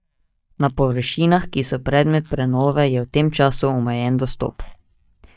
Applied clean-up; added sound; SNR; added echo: neural mask model DeepFilterNet 3.